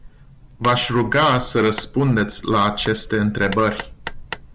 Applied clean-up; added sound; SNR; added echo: none; Hammer; 18 dB; none.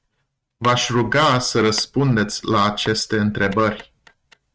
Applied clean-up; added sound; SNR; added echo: neural mask model RNNoise.